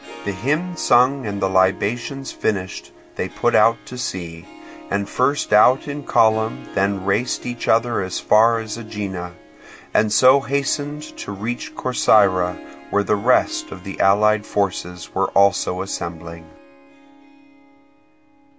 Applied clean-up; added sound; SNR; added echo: none; Harp; 19 dB; none.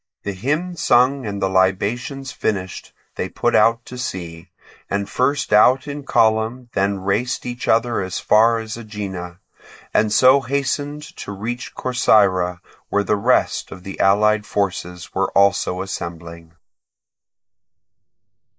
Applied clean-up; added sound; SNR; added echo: neural mask model Resemble Enhance denoiser.